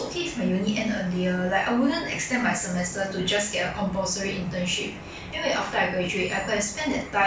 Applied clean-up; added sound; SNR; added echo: none; none; none; none.